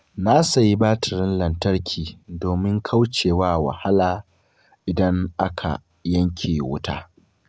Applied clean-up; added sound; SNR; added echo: none; none; none; none.